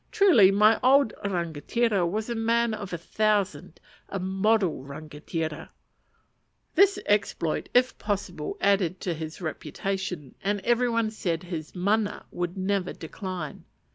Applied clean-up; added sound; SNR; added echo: none; none; none; none.